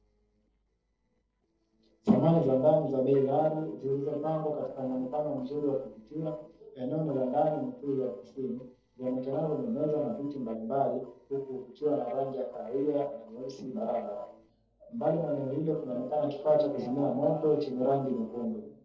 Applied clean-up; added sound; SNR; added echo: neural separator model SepFormer DNS4.